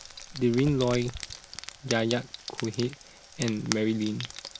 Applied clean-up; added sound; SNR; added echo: none; Frying (food); 11 dB; none.